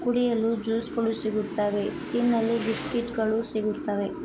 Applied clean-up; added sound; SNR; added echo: none; Engine; 15 dB; none.